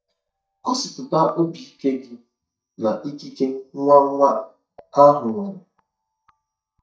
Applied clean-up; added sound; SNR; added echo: neural mask model DeepFilterNet 3.